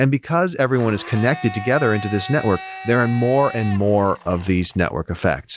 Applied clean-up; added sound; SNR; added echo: none; Domestic sounds, home sounds; 16 dB; none.